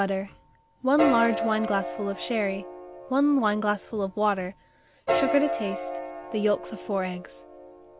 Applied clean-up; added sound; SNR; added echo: none; Piano; 6 dB; none.